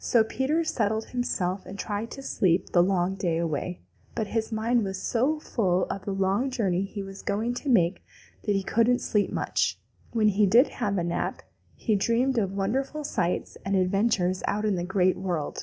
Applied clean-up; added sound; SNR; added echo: none; none; none; none.